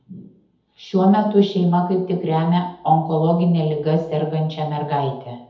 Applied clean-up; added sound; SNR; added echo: none; none; none; reverberation time 0.7 s.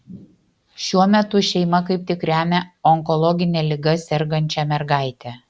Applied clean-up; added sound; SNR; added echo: none; none; none; none.